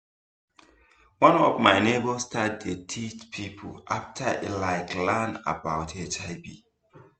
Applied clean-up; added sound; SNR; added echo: none; none; none; none.